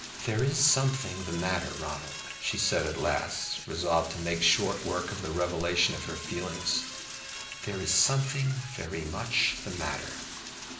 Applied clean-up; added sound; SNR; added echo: none; Toilet flush / Door; 10 dB; reverberation time 0.5 s.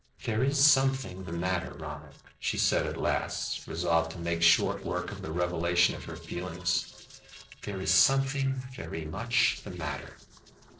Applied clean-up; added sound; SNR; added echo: neural separator model SepFormer DNS4.